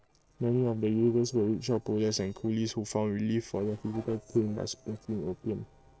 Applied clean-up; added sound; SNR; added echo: neural separator model SepFormer DNS4.